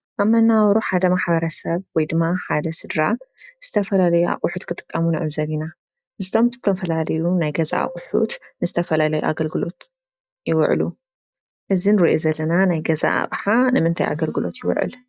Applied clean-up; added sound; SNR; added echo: neural mask model DeepFilterNet 3.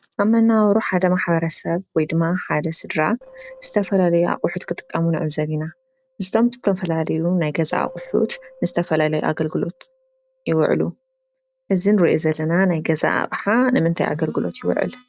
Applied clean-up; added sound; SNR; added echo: neural separator model SepFormer DNS4.